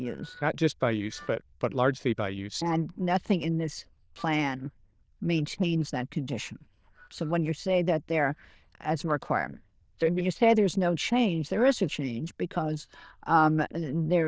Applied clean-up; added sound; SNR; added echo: neural diffusion model UNIVERSE++.